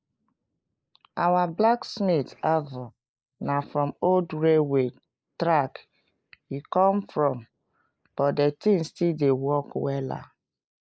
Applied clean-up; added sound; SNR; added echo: neural mask model Resemble Enhance denoiser.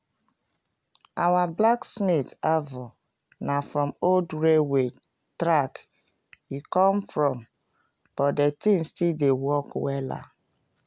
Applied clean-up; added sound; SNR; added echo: none; none; none; none.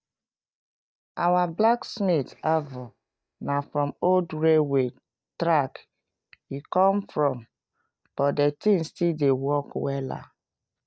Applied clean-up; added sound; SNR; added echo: neural mask model DeepFilterNet 3.